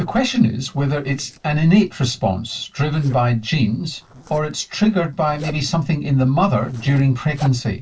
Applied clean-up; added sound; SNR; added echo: neural separator model SepFormer DNS4.